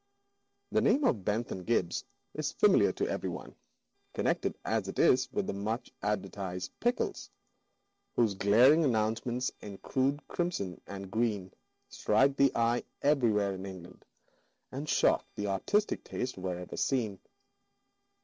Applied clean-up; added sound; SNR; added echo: neural separator model SepFormer DNS4.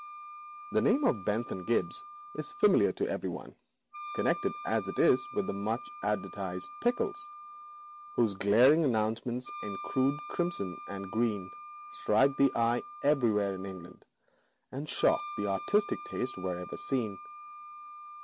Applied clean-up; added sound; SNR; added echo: none; Wind instrument, woodwind instrument; 14 dB; none.